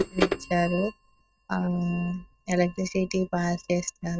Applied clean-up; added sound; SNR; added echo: neural mask model RNNoise.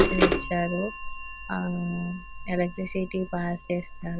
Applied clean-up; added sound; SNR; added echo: none; Bird vocalization, bird call, bird song / Telephone; 0 dB; none.